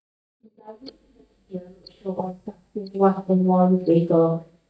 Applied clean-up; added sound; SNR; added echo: neural mask model DeepFilterNet 3.